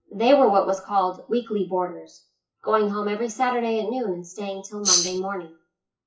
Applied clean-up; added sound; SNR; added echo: classical method WPE with log-MMSE.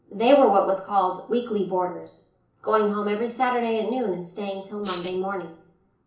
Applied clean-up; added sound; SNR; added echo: none; Tambourine; -3 dB; reverberation time 0.7 s.